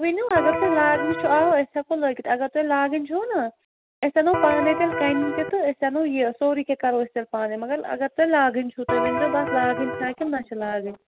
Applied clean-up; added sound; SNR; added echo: none; Electric guitar; 3 dB; none.